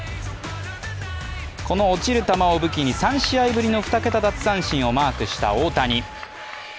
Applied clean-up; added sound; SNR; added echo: none; none; none; none.